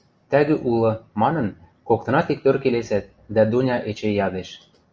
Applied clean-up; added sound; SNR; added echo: none; none; none; none.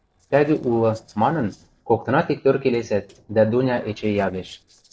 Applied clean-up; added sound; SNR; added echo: neural separator model SepFormer DNS4.